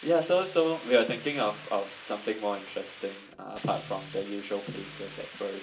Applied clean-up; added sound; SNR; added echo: none; Hiss; 17 dB; reverberation time 0.2 s.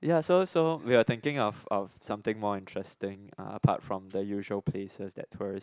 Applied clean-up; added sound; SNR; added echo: none; none; none; none.